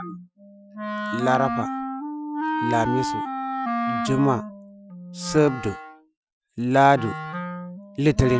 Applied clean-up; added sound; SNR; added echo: classical method Wiener filter.